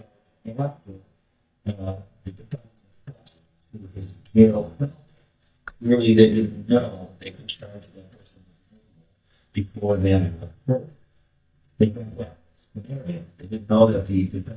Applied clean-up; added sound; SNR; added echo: neural mask model DeepFilterNet 3.